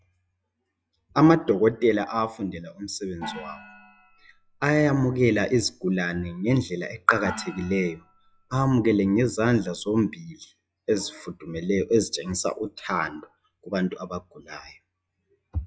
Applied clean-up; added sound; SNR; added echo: classical method log-MMSE.